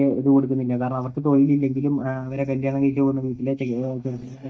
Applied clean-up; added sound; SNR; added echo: neural mask model DeepFilterNet 3.